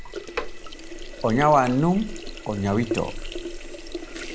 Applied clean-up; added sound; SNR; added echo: none; Sink (filling or washing); 8 dB; none.